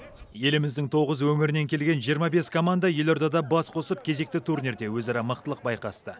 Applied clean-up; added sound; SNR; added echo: none; none; none; none.